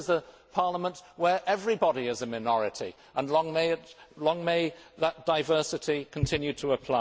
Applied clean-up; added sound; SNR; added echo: none; none; none; none.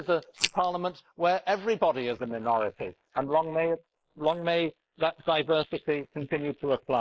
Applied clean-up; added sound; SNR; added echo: neural mask model Resemble Enhance denoiser.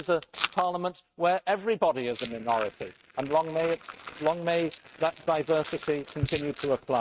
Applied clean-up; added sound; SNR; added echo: neural mask model RNNoise.